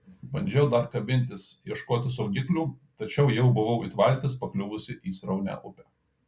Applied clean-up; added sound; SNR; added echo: none; none; none; none.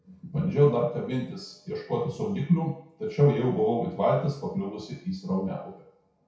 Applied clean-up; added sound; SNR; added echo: none; none; none; reverberation time 0.6 s.